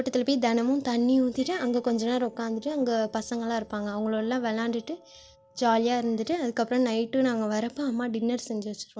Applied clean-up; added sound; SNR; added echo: neural separator model SepFormer DNS4.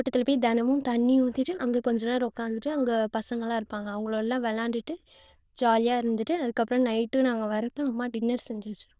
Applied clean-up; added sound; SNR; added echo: neural diffusion model UNIVERSE++.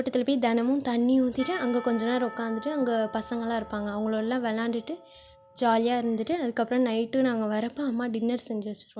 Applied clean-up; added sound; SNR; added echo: none; Church bell / Percussion; 20 dB; none.